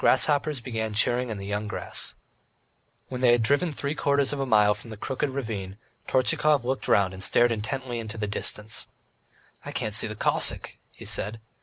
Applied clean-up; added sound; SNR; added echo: none; none; none; none.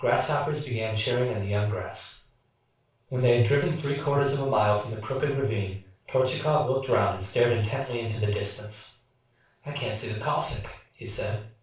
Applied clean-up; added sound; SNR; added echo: none; none; none; reverberation time 0.4 s.